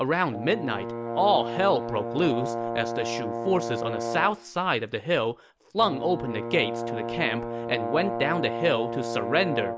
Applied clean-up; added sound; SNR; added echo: none; Brass instrument; 5 dB; none.